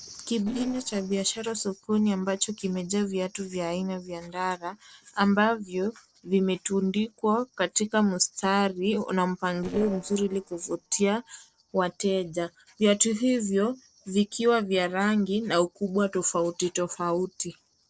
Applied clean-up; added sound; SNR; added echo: neural separator model SepFormer DNS4.